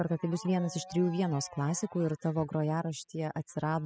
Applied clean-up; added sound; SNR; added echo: classical method spectral subtraction.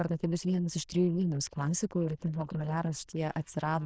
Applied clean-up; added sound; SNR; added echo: neural diffusion model UNIVERSE++.